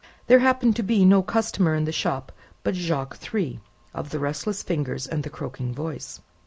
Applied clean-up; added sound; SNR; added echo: none; none; none; none.